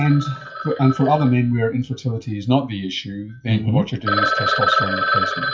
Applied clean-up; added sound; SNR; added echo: classical method WPE with log-MMSE.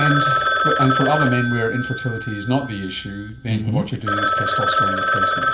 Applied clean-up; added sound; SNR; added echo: none; Telephone; -1 dB; reverberation time 0.3 s.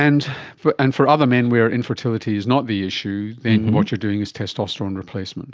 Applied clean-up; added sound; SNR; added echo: none; none; none; none.